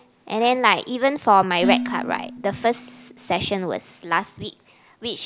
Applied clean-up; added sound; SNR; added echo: none; Dishes, pots, and pans; 10 dB; none.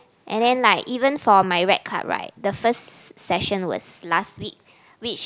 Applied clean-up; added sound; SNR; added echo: none; none; none; none.